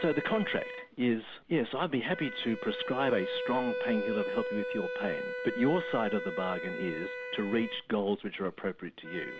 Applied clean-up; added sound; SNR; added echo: none; Wind instrument, woodwind instrument; 6 dB; none.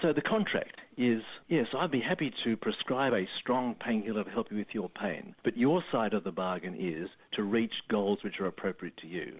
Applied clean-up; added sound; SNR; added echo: none; none; none; none.